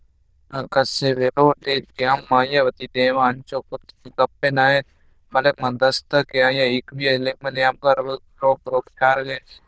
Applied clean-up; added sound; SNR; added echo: neural diffusion model UNIVERSE++.